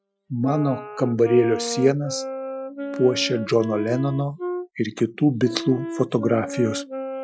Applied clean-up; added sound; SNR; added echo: classical method Wiener filter.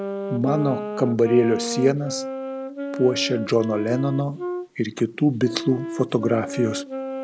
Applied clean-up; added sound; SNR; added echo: none; Wind instrument, woodwind instrument; 8 dB; none.